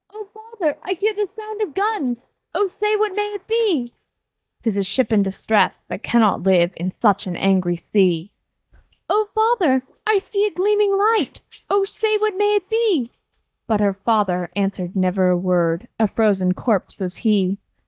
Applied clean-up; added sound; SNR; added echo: neural mask model DeepFilterNet 3.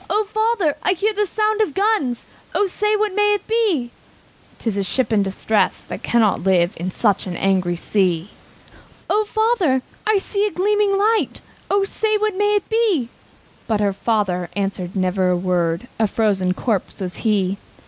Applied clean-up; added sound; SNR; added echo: none; none; none; none.